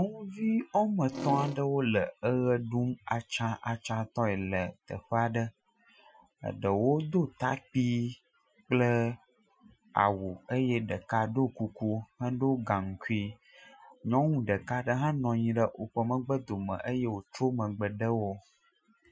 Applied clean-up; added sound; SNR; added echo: classical method Wiener filter.